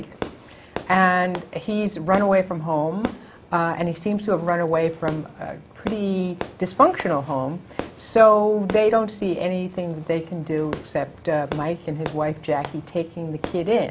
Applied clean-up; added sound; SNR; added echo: none; Fireworks; 15 dB; none.